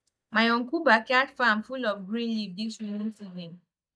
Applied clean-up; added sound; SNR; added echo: neural mask model DeepFilterNet 3.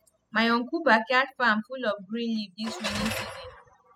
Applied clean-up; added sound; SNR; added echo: classical method spectral subtraction.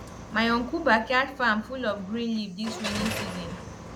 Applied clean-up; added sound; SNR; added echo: none; Car; 10 dB; none.